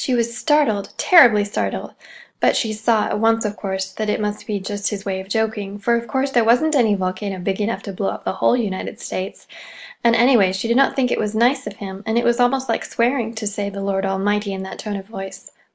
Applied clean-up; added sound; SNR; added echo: none; none; none; none.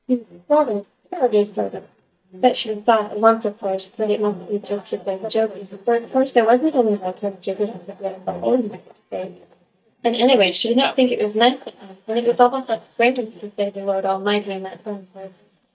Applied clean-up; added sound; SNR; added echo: neural mask model DeepFilterNet 3.